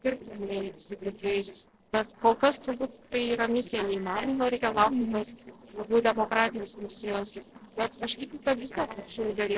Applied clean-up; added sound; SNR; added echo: neural separator model SepFormer DNS4.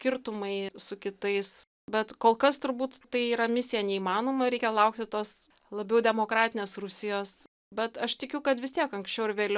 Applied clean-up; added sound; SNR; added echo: none; none; none; none.